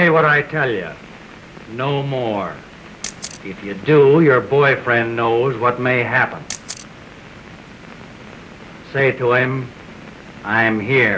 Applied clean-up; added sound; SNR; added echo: none; Camera; 17 dB; none.